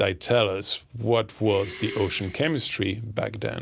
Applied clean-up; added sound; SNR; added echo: none; Breathing; 17 dB; none.